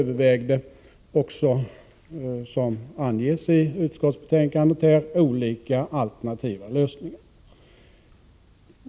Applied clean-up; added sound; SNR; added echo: none; none; none; none.